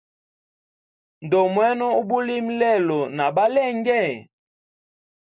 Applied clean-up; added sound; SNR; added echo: none; none; none; none.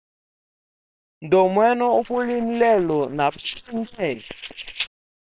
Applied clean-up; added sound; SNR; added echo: neural separator model SepFormer WHAM!.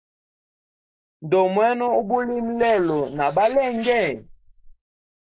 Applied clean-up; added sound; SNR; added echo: neural mask model Resemble Enhance denoiser.